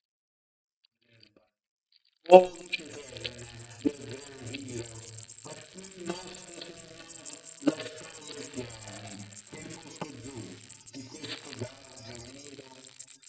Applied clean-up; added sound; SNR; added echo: neural mask model DeepFilterNet 3.